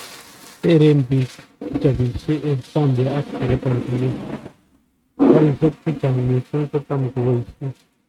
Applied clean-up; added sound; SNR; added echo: neural mask model RNNoise.